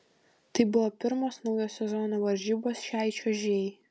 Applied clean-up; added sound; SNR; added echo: none; none; none; none.